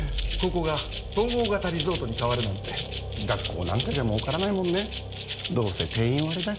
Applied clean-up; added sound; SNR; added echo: none; Rattle (instrument); 2 dB; none.